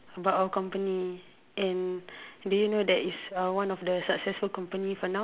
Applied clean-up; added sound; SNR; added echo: none; none; none; none.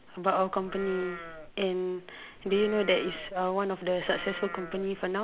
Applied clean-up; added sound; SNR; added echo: none; Livestock, farm animals, working animals; 14 dB; none.